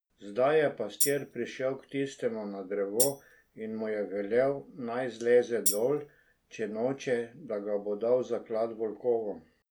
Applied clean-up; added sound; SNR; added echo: none; Tambourine; 4 dB; none.